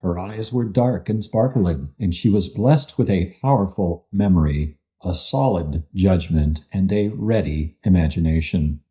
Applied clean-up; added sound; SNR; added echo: neural mask model DeepFilterNet 3.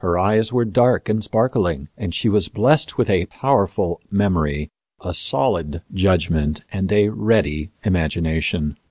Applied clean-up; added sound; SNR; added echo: none; none; none; none.